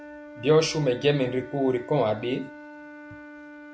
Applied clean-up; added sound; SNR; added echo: none; Wind instrument, woodwind instrument; 16 dB; none.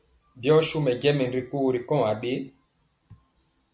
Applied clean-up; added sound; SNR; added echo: none; none; none; none.